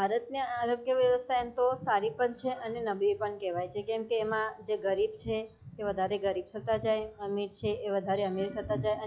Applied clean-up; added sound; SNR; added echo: classical method log-MMSE.